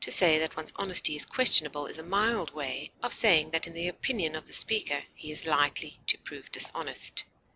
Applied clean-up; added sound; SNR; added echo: none; none; none; none.